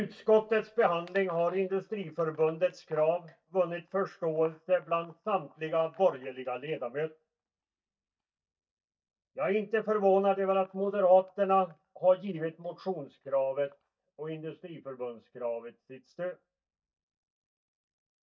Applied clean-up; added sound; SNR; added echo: neural mask model DeepFilterNet 3.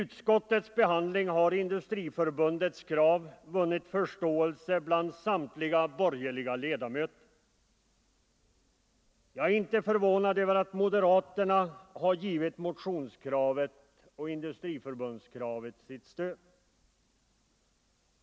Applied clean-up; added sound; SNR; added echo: none; none; none; none.